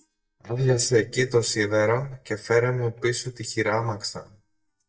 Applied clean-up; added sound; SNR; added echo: neural mask model DeepFilterNet 3.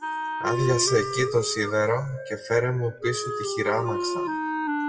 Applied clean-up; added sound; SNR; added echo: classical method WPE with log-MMSE.